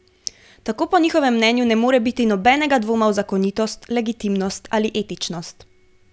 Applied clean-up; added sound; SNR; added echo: none; none; none; none.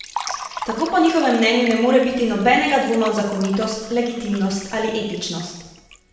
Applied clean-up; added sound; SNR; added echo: none; Liquid; 15 dB; reverberation time 0.9 s.